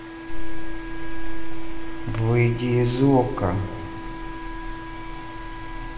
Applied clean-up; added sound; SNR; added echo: none; Wind instrument, woodwind instrument; 15 dB; reverberation time 3.0 s.